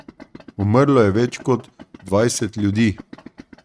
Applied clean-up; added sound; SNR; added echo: neural mask model RNNoise.